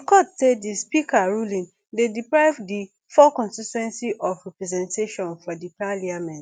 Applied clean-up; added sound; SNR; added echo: none; none; none; none.